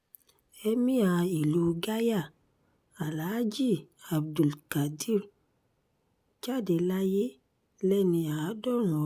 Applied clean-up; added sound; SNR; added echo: none; none; none; none.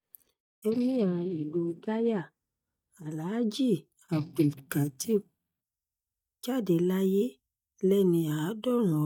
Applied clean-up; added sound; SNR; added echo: neural mask model DeepFilterNet 3.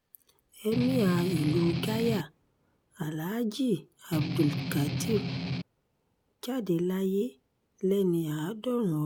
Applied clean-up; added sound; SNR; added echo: none; Strum; 2 dB; none.